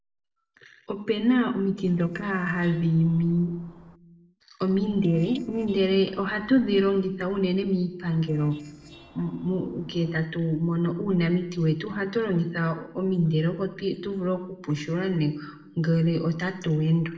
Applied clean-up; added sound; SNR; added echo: neural separator model SepFormer DNS4.